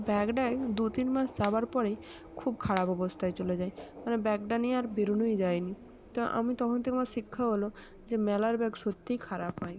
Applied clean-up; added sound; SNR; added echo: none; Subway, metro, underground + Finger snapping; 17 dB; none.